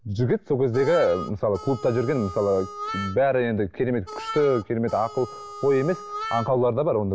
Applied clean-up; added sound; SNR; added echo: none; Harmonica; 12 dB; none.